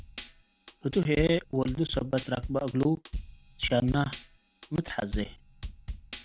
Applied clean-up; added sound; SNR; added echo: none; Drum kit; 10 dB; none.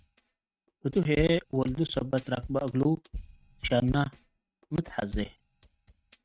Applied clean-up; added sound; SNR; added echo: neural mask model RNNoise.